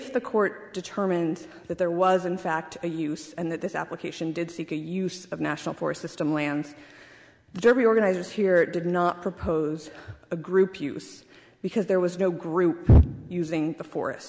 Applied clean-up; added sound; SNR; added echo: none; none; none; none.